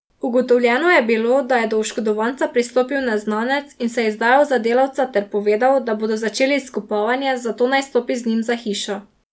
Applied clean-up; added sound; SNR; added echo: none; none; none; none.